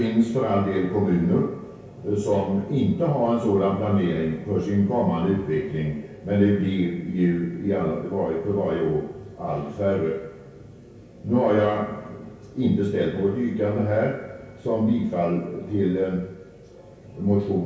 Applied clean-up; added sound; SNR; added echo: none; none; none; reverberation time 0.6 s.